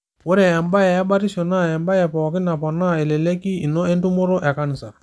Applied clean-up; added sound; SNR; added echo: none; none; none; none.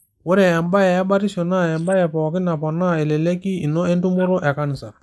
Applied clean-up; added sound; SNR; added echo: neural mask model Resemble Enhance denoiser.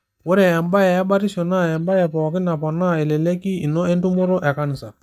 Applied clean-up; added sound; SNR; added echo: neural mask model DeepFilterNet 3.